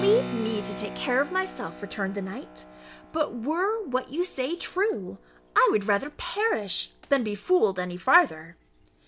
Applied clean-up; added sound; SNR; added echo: none; Keyboard (musical); 14 dB; none.